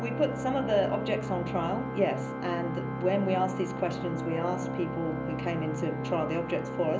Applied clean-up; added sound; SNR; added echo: none; Organ; 4 dB; reverberation time 0.5 s.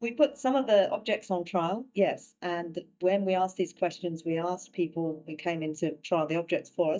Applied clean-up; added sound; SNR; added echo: neural mask model DeepFilterNet 3.